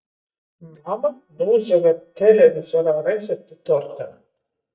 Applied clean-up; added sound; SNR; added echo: neural mask model DeepFilterNet 3.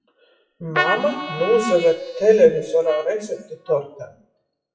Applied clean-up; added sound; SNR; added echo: classical method WPE with log-MMSE.